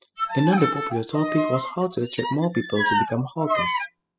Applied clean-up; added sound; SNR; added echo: classical method spectral subtraction.